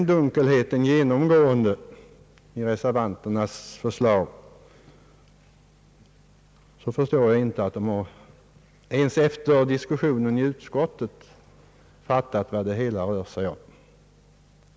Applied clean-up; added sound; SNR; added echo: none; none; none; none.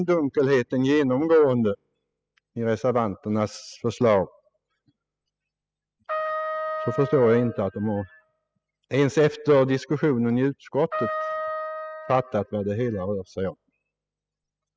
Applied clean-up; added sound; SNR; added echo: classical method spectral subtraction.